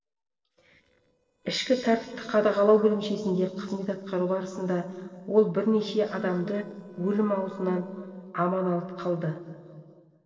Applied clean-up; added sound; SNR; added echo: neural separator model SepFormer DNS4.